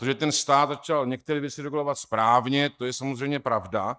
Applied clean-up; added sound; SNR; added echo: neural mask model DeepFilterNet 3.